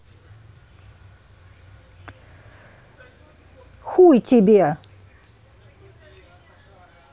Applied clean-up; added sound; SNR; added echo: none; none; none; none.